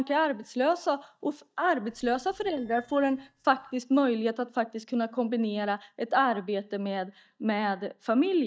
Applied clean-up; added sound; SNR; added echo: neural mask model DeepFilterNet 3.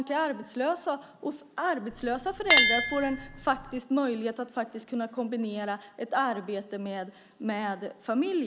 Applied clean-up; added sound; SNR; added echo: none; Chink, clink; 0 dB; none.